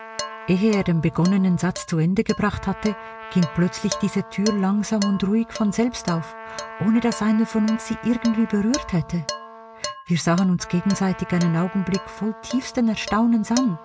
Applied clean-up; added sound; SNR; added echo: none; Dishes, pots, and pans + Trumpet; 13 dB; none.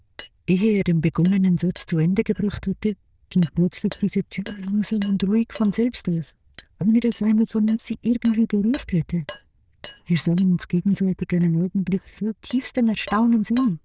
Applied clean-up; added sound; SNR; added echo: neural diffusion model UNIVERSE++.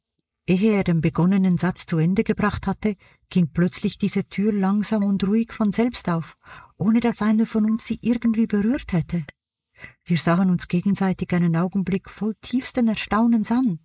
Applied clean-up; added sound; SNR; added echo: neural mask model Resemble Enhance denoiser.